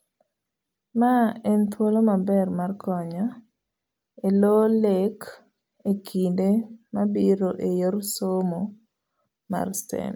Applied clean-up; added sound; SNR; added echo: none; none; none; none.